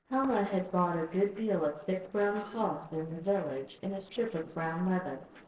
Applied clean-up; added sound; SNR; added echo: neural separator model SepFormer DNS4.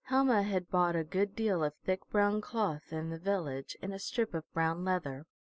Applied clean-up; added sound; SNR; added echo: none; none; none; none.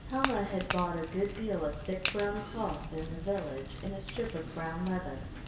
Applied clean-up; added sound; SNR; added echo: none; Crack / Crackle; 0 dB; reverberation time 1.1 s.